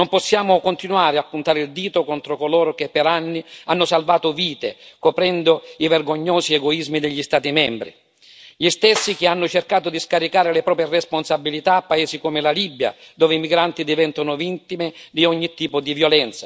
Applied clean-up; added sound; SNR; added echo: none; Snare drum; 13 dB; none.